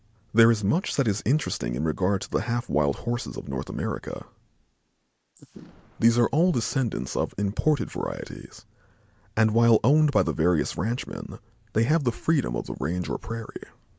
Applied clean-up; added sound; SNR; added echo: neural mask model Resemble Enhance denoiser.